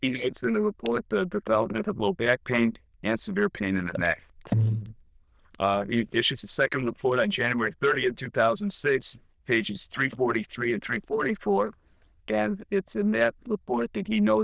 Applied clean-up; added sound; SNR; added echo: neural diffusion model UNIVERSE++.